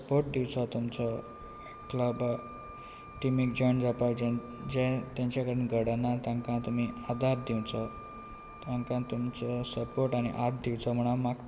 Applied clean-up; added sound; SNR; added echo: none; Wind instrument, woodwind instrument; 19 dB; none.